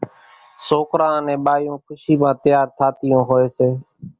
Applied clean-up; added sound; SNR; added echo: none; none; none; none.